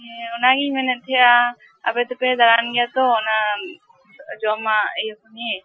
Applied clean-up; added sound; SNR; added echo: classical method Wiener filter.